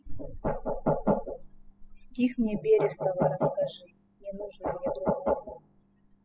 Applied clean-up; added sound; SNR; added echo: classical method spectral subtraction.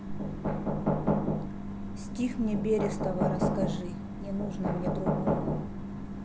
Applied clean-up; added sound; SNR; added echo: none; Knock; -3 dB; none.